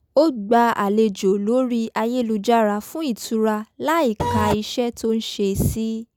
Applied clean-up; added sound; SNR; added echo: none; Printer; 1 dB; none.